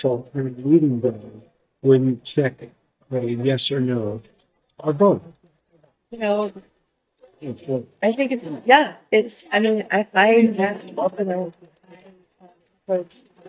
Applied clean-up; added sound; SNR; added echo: neural mask model DeepFilterNet 3.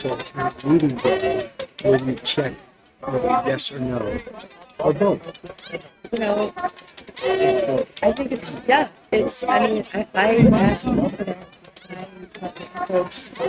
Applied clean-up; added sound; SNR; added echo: neural mask model RNNoise.